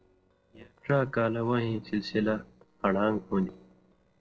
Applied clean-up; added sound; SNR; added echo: neural separator model SepFormer DNS4.